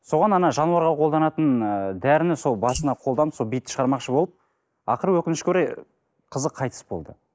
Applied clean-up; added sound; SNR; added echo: neural mask model Resemble Enhance denoiser.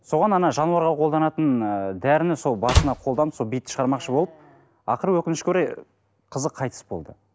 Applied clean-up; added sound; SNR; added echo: none; Slam; 1 dB; none.